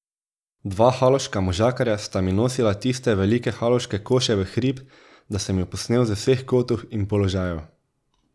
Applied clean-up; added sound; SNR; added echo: none; none; none; none.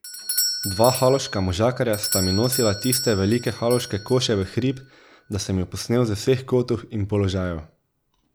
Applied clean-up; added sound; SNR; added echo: none; Doorbell; 9 dB; none.